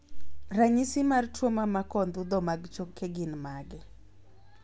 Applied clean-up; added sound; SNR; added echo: none; none; none; none.